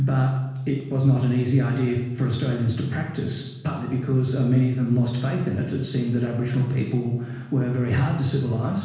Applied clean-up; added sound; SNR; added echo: none; none; none; reverberation time 1.1 s.